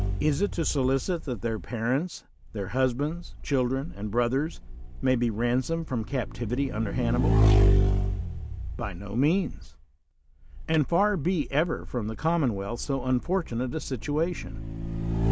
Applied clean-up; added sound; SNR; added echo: none; Motorcycle / Engine; 1 dB; none.